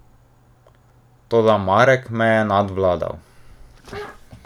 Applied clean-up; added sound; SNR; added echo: none; none; none; none.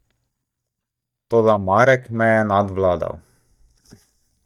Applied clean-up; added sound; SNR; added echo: neural mask model DeepFilterNet 3.